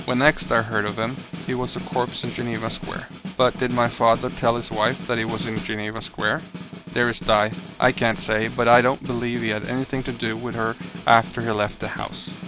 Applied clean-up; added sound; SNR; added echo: none; Snare drum; 12 dB; none.